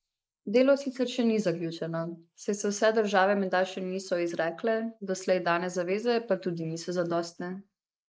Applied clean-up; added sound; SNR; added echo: neural mask model Resemble Enhance denoiser.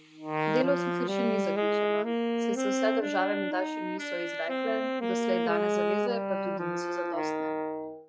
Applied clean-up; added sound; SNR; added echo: classical method log-MMSE.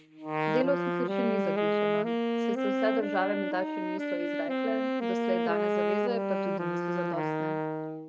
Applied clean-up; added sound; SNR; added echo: neural mask model RNNoise.